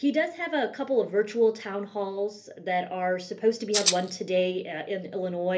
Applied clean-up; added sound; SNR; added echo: none; Rattle (instrument); -1 dB; reverberation time 0.3 s.